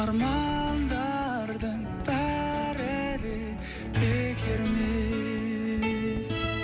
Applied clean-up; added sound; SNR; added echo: none; Drum kit; 9 dB; none.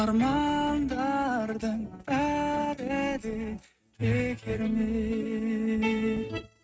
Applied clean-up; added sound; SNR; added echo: neural mask model RNNoise.